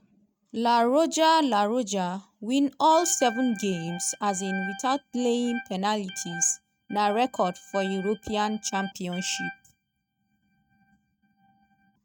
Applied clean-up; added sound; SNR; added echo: neural mask model RNNoise.